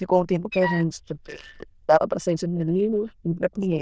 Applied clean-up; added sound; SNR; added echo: neural diffusion model UNIVERSE++.